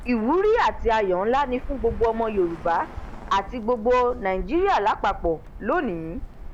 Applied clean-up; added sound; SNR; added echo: none; Bird; 12 dB; none.